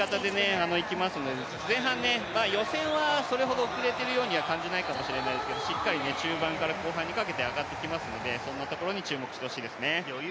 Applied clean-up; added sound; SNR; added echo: none; none; none; none.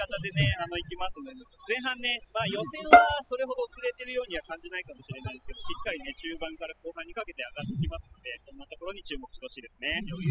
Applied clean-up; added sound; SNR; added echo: classical method spectral subtraction.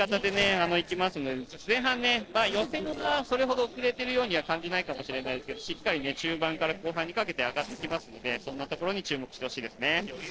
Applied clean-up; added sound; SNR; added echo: neural separator model SepFormer DNS4.